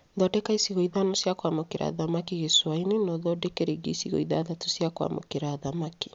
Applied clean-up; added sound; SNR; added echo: none; none; none; none.